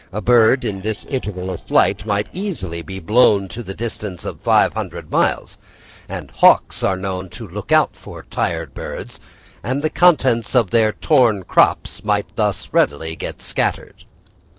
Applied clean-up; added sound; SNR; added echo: neural separator model SepFormer DNS4.